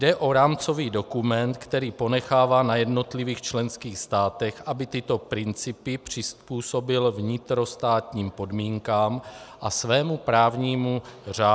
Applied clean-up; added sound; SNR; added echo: none; none; none; none.